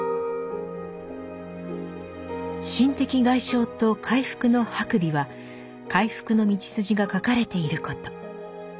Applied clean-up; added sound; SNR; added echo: none; none; none; none.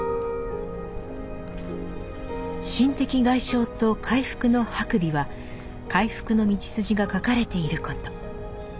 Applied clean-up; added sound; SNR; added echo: none; Walk, footsteps; 11 dB; none.